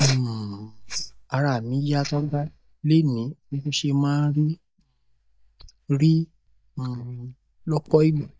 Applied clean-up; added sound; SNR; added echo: neural mask model DeepFilterNet 3.